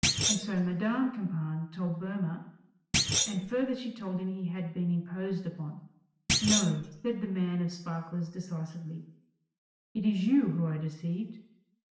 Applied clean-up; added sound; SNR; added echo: none; Thump, thud; -1 dB; reverberation time 0.8 s.